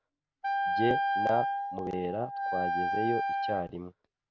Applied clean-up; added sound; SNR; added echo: none; Wind instrument, woodwind instrument; -3 dB; none.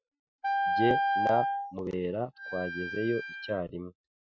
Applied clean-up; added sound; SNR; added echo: classical method Wiener filter.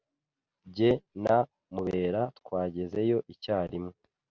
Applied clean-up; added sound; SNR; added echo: none; none; none; none.